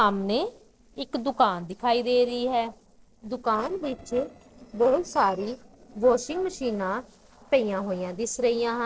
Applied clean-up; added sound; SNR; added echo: neural separator model SepFormer DNS4.